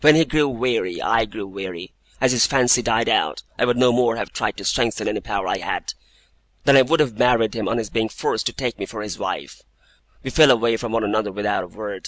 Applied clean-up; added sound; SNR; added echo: none; none; none; none.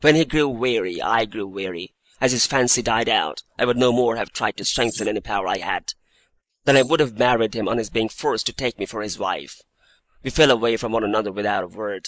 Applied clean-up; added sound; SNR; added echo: neural mask model Resemble Enhance denoiser.